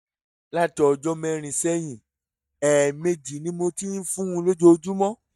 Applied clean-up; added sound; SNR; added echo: neural mask model DeepFilterNet 3.